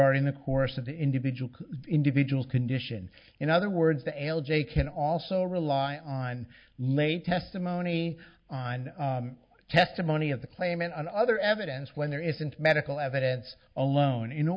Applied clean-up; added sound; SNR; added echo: none; none; none; none.